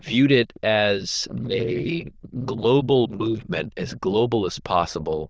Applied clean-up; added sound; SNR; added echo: neural diffusion model UNIVERSE++.